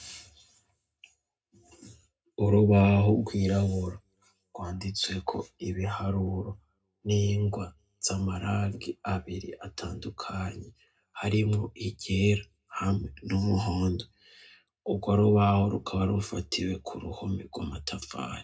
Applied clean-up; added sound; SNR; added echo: none; none; none; reverberation time 0.2 s.